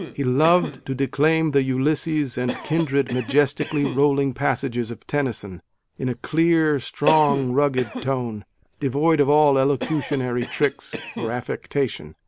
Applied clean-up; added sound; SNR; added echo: none; Cough; 13 dB; none.